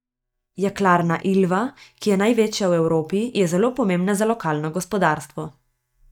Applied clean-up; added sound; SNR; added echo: neural mask model DeepFilterNet 3.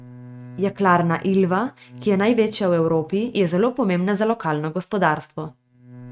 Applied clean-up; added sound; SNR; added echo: neural mask model RNNoise.